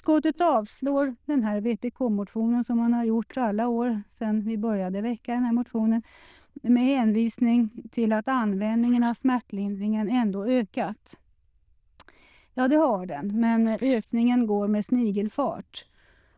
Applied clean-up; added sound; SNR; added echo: neural diffusion model UNIVERSE++.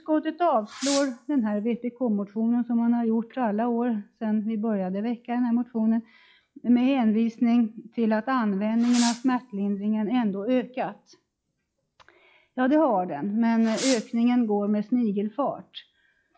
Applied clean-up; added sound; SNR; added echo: classical method log-MMSE.